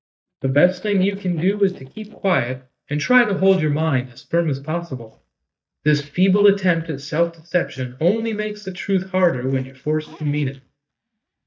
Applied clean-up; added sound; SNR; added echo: neural mask model DeepFilterNet 3.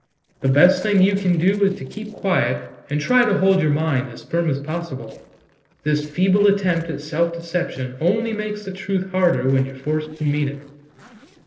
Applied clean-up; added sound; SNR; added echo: neural separator model SepFormer DNS4.